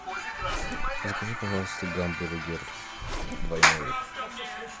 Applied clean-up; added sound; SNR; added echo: none; Zipper (clothing); 5 dB; none.